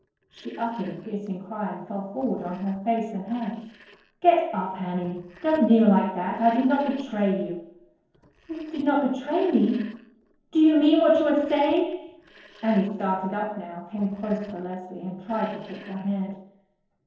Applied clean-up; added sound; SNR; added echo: neural separator model SepFormer DNS4.